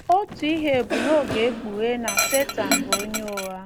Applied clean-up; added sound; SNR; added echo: none; Cough + Dog; 4 dB; none.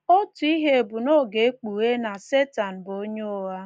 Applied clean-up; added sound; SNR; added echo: none; none; none; none.